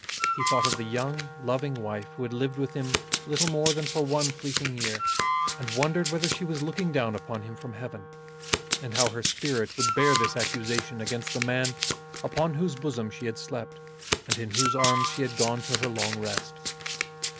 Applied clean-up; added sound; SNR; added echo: none; Wind instrument, woodwind instrument + Domestic sounds, home sounds; 1 dB; none.